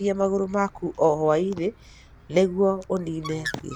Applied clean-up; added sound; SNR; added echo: none; Bird; 18 dB; none.